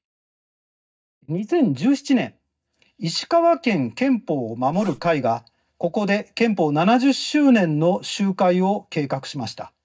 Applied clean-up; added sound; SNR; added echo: neural mask model DeepFilterNet 3.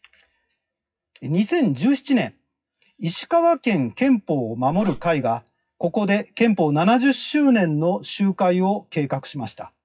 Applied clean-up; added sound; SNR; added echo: classical method WPE with log-MMSE.